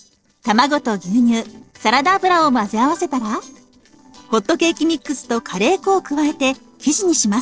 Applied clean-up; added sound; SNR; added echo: neural separator model SepFormer DNS4.